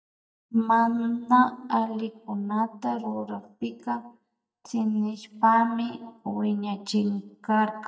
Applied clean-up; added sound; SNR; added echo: neural mask model DeepFilterNet 3.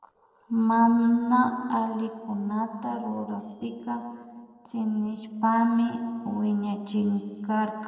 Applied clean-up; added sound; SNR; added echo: neural separator model SepFormer DNS4.